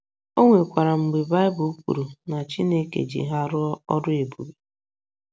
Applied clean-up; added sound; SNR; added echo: none; none; none; none.